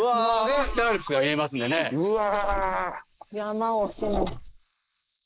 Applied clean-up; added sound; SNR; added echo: neural mask model Resemble Enhance denoiser.